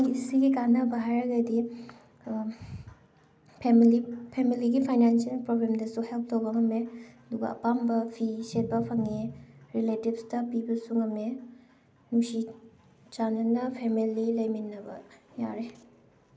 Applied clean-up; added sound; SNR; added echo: none; none; none; none.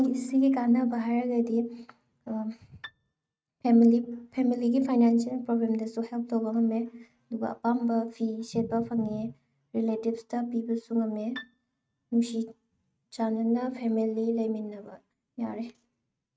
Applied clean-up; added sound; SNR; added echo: neural mask model RNNoise.